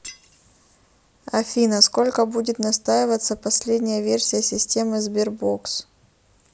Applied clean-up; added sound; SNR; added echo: none; Shatter; 19 dB; none.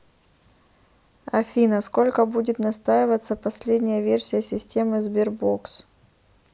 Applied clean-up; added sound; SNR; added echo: none; none; none; none.